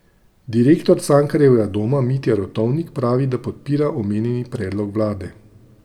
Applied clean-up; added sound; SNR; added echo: none; none; none; reverberation time 1.7 s.